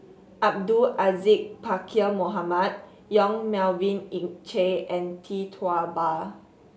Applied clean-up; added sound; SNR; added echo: none; none; none; none.